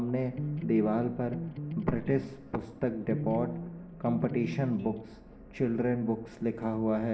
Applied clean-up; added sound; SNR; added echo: none; Electric guitar; 6 dB; reverberation time 0.8 s.